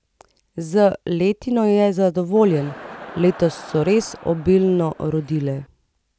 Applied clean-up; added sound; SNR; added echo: none; Crowd; 19 dB; none.